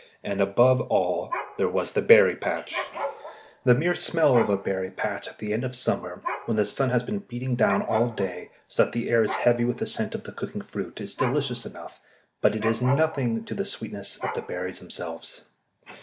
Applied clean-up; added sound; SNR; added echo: none; Dog; 13 dB; none.